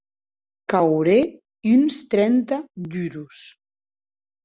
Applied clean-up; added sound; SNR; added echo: none; none; none; none.